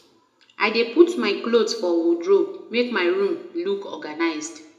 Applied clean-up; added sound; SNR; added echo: none; none; none; reverberation time 0.6 s.